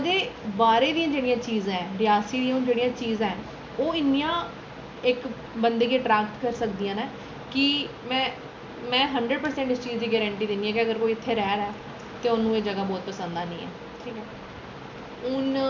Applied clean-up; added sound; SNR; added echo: none; none; none; none.